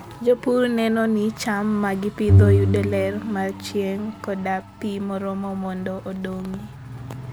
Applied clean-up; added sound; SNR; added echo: none; Bowed string instrument; -2 dB; none.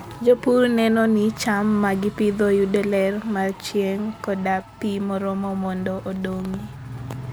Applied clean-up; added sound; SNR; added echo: none; none; none; none.